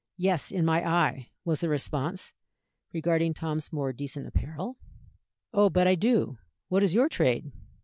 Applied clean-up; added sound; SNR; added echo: none; none; none; none.